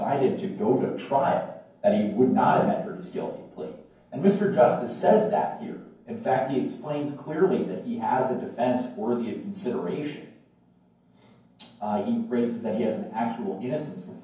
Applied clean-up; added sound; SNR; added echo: none; none; none; reverberation time 0.9 s.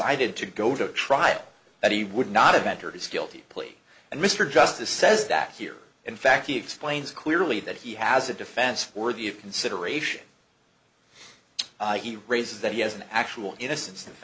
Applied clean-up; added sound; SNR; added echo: none; none; none; none.